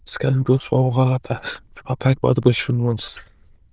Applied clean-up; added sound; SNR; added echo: neural diffusion model UNIVERSE++.